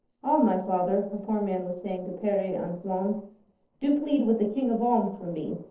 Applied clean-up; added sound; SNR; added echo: neural separator model SepFormer DNS4.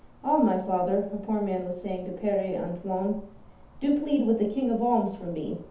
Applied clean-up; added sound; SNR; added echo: none; Insect; 18 dB; reverberation time 0.6 s.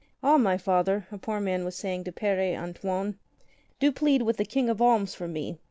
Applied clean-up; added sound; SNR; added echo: none; none; none; none.